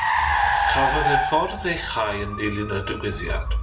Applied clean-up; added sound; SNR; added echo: none; Car; -3 dB; reverberation time 1.2 s.